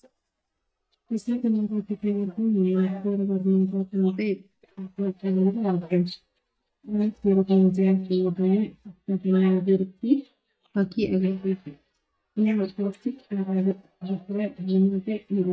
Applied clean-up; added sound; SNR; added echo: neural mask model DeepFilterNet 3.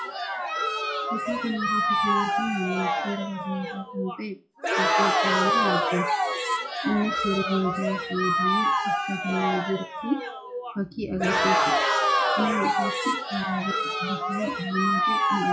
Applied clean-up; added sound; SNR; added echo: classical method WPE with log-MMSE.